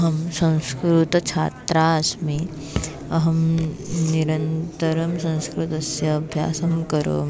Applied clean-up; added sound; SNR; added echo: none; Raindrop / Drip; 12 dB; none.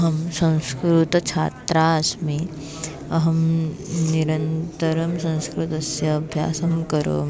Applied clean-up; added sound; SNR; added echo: none; none; none; none.